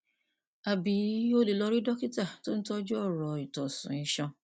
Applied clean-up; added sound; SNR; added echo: none; none; none; none.